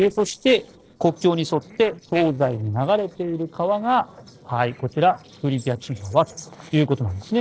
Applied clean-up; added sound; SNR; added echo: neural separator model SepFormer DNS4.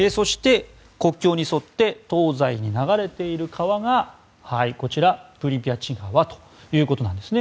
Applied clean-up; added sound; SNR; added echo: none; none; none; none.